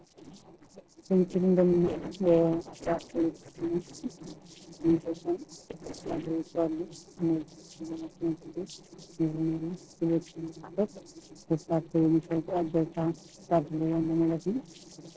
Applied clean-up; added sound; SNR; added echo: neural separator model SepFormer DNS4.